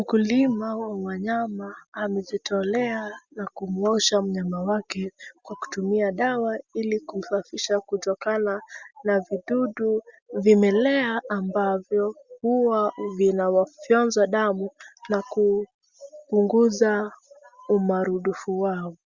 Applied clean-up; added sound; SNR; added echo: none; none; none; none.